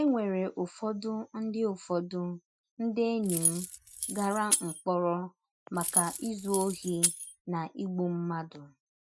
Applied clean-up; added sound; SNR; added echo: classical method Wiener filter.